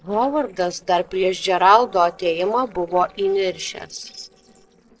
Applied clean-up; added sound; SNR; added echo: neural separator model SepFormer DNS4.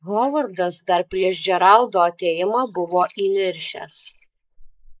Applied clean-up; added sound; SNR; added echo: neural mask model Resemble Enhance denoiser.